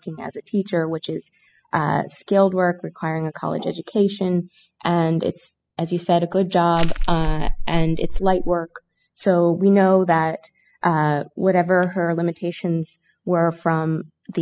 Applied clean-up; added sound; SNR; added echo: classical method spectral subtraction.